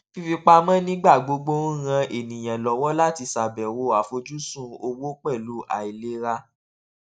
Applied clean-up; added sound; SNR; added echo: none; none; none; none.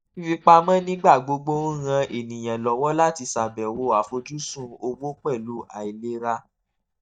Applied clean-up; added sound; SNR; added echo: neural mask model DeepFilterNet 3.